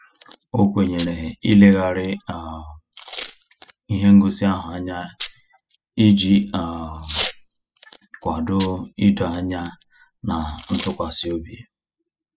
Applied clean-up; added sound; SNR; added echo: classical method spectral subtraction.